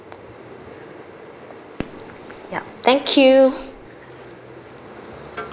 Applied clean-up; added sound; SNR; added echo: none; Fireworks; 17 dB; none.